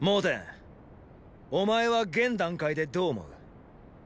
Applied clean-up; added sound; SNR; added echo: none; none; none; none.